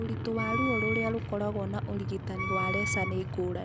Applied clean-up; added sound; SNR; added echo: none; Wind instrument, woodwind instrument + Truck; 0 dB; none.